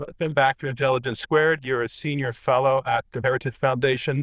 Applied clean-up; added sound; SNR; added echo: neural diffusion model UNIVERSE++.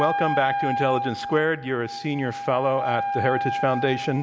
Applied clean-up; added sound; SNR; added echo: none; Wind instrument, woodwind instrument; 3 dB; none.